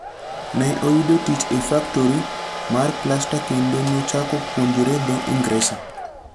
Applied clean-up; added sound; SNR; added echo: none; Domestic sounds, home sounds; 8 dB; none.